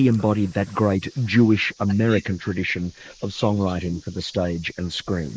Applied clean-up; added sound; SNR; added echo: neural mask model Resemble Enhance denoiser.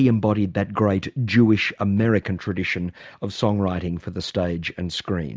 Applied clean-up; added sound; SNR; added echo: none; none; none; none.